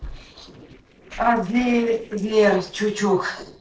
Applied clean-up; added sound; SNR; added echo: neural separator model SepFormer DNS4.